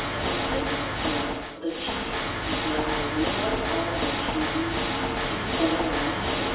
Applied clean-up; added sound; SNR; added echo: none; Water / Mechanisms; -3 dB; reverberation time 1.1 s.